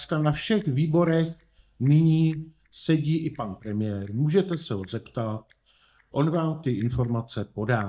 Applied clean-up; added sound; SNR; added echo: neural mask model DeepFilterNet 3.